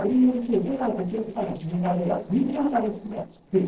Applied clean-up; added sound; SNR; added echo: neural separator model SepFormer DNS4.